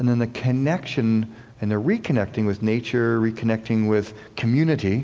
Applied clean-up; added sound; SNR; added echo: none; none; none; none.